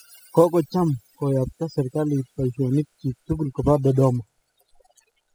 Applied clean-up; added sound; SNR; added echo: classical method spectral subtraction.